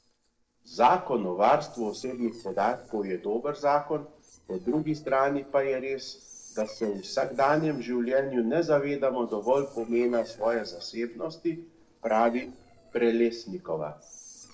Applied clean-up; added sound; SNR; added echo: neural separator model SepFormer DNS4.